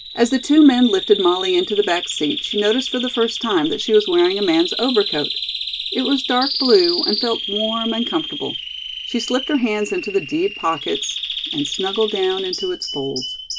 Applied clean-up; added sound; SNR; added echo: none; Bird vocalization, bird call, bird song; 7 dB; none.